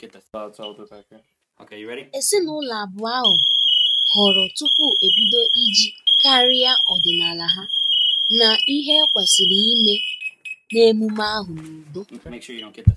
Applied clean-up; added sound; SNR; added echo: neural mask model RNNoise.